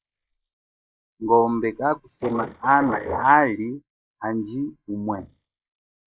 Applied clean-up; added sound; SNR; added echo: neural mask model Resemble Enhance denoiser.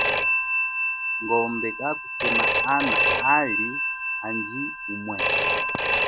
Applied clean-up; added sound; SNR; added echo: none; Telephone; -5 dB; none.